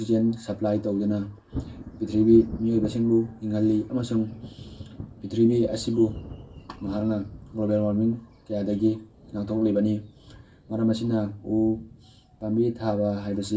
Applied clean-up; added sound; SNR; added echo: none; Thunder; 17 dB; reverberation time 0.2 s.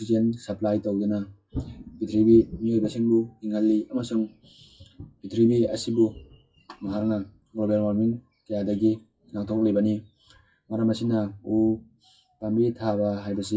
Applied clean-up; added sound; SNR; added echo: classical method WPE with log-MMSE.